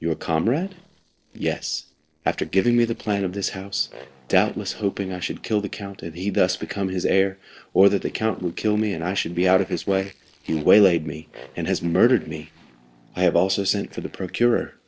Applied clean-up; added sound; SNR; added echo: neural separator model SepFormer DNS4.